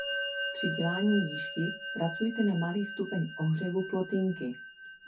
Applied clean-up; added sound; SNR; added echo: none; Musical instrument; 7 dB; reverberation time 0.3 s.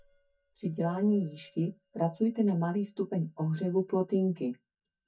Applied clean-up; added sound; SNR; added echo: neural mask model DeepFilterNet 3.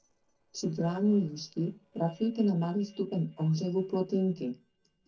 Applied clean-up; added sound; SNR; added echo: neural separator model SepFormer DNS4.